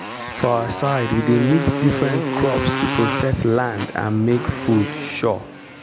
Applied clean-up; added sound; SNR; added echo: none; Motorcycle; 6 dB; none.